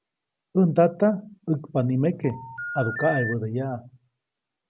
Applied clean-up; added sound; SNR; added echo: none; Telephone; 9 dB; none.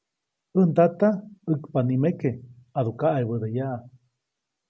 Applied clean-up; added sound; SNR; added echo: none; none; none; none.